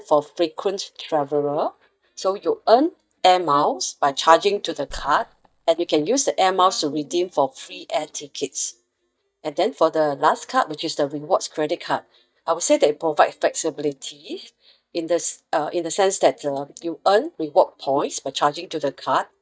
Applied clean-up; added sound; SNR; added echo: neural mask model DeepFilterNet 3.